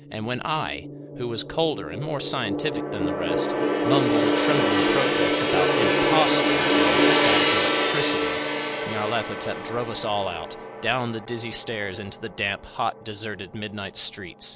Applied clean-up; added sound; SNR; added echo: none; Gong; -5 dB; none.